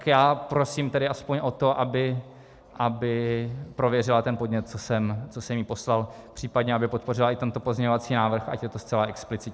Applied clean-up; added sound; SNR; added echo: none; none; none; none.